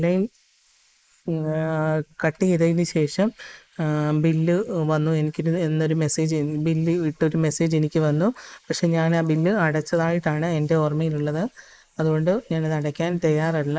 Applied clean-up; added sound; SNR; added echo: neural mask model Resemble Enhance denoiser.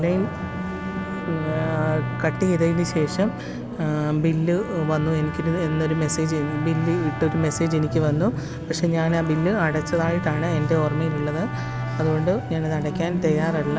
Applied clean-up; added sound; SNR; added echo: none; Trumpet; 15 dB; none.